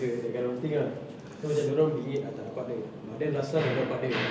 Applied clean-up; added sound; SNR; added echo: none; none; none; none.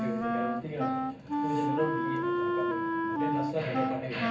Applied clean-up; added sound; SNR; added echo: none; Wind instrument, woodwind instrument; -5 dB; reverberation time 0.4 s.